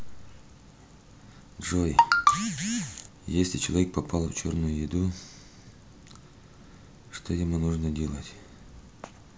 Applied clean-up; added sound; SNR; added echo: none; none; none; none.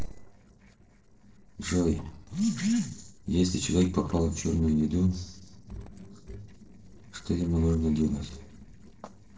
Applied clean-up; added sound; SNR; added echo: neural separator model SepFormer DNS4.